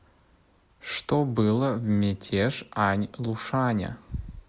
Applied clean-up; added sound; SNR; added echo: none; none; none; none.